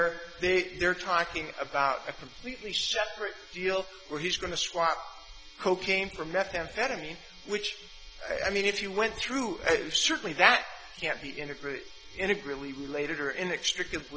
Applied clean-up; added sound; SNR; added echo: none; none; none; none.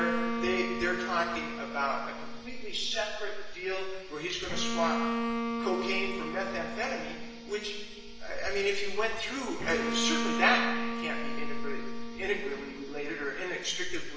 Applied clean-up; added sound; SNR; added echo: none; Bowed string instrument; 5 dB; reverberation time 1.3 s.